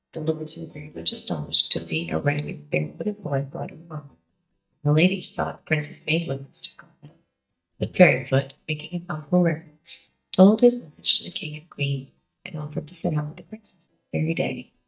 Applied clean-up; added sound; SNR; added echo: neural mask model DeepFilterNet 3.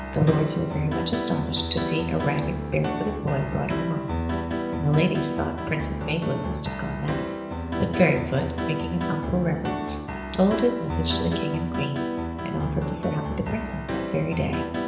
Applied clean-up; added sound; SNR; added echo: none; Piano; 3 dB; reverberation time 0.9 s.